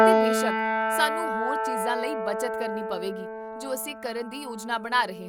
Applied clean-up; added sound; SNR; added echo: none; Piano; -4 dB; none.